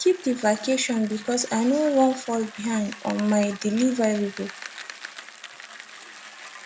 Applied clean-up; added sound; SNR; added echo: none; Bicycle; 16 dB; none.